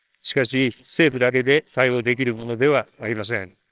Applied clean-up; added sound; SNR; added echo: neural separator model SepFormer WHAMR!.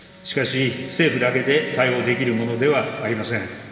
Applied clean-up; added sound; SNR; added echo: none; Bowed string instrument; 17 dB; reverberation time 2.3 s.